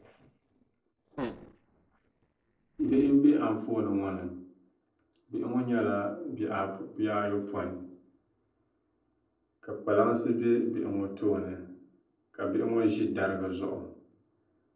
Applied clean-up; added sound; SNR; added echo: neural separator model SepFormer DNS4.